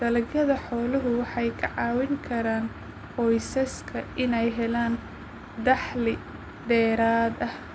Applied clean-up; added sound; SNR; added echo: none; none; none; none.